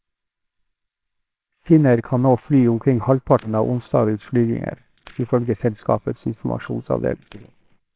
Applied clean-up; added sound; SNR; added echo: neural separator model SepFormer WHAMR!.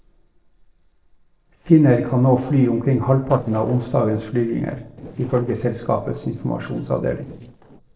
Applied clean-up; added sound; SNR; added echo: neural separator model SepFormer DNS4.